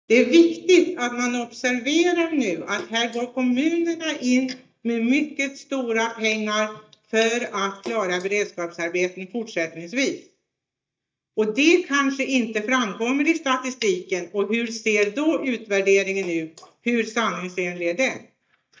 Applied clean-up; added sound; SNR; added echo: neural mask model DeepFilterNet 3.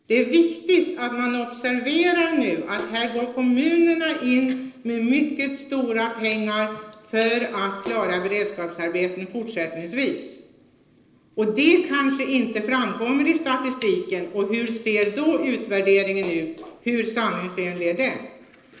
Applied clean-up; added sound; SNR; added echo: neural separator model SepFormer DNS4.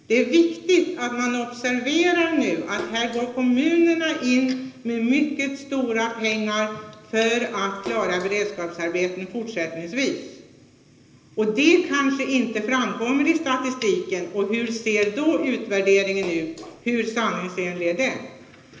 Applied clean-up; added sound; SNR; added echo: none; Splash, splatter; 18 dB; reverberation time 0.8 s.